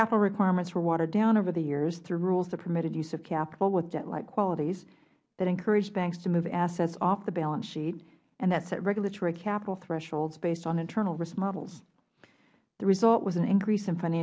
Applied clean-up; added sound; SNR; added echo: none; none; none; none.